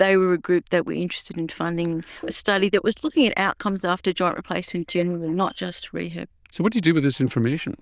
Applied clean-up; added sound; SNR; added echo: neural diffusion model UNIVERSE++.